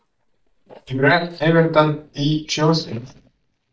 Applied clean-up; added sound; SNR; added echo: neural mask model DeepFilterNet 3.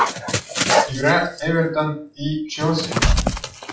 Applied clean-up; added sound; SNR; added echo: classical method WPE with log-MMSE.